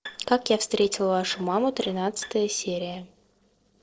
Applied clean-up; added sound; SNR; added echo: neural separator model SepFormer DNS4.